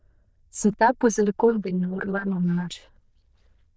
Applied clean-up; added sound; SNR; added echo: neural diffusion model UNIVERSE++.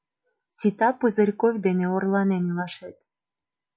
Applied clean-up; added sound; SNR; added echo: none; none; none; none.